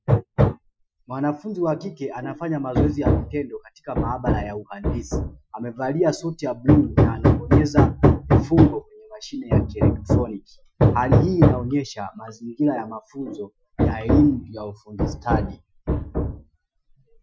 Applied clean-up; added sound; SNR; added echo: classical method Wiener filter.